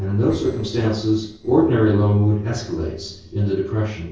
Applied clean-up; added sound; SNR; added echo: neural separator model SepFormer DNS4.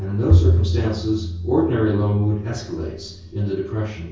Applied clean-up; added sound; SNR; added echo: none; Bowed string instrument; -1 dB; reverberation time 0.6 s.